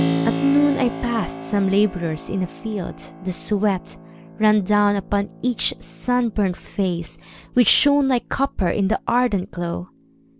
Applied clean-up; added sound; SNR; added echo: none; Keyboard (musical); 10 dB; none.